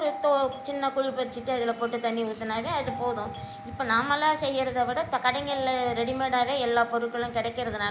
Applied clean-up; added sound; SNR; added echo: none; Rattle / Keys jangling + Doorbell; 15 dB; none.